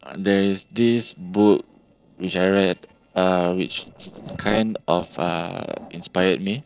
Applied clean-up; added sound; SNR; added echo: neural separator model SepFormer DNS4.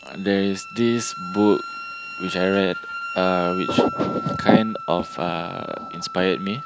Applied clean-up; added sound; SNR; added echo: none; Wind instrument, woodwind instrument; 10 dB; none.